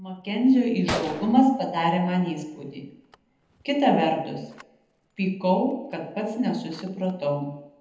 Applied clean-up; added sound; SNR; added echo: none; Gunshot, gunfire; 16 dB; reverberation time 0.8 s.